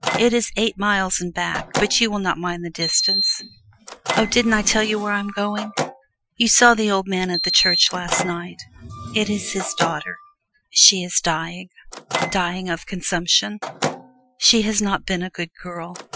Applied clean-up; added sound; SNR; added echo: classical method Wiener filter.